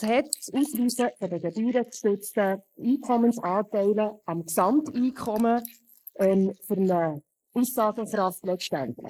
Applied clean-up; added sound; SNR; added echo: neural mask model Resemble Enhance denoiser.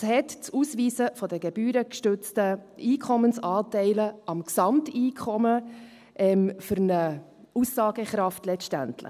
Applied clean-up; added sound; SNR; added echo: none; none; none; none.